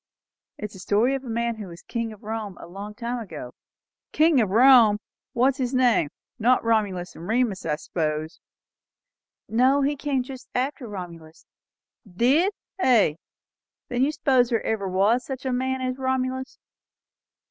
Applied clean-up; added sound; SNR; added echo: none; none; none; none.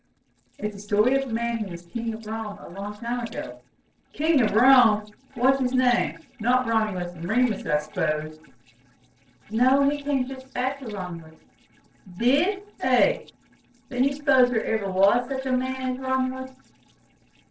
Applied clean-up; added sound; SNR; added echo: neural separator model SepFormer DNS4.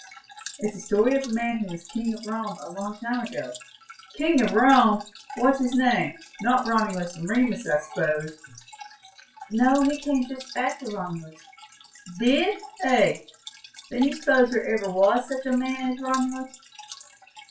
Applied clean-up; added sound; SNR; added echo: classical method WPE with log-MMSE.